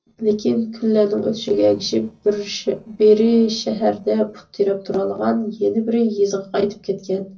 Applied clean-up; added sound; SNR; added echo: neural separator model SepFormer DNS4.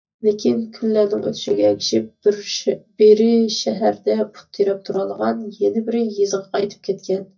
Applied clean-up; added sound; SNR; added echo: neural mask model DeepFilterNet 3.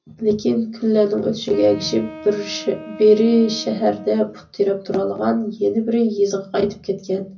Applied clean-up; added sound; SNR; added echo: none; Wind instrument, woodwind instrument; 17 dB; reverberation time 0.4 s.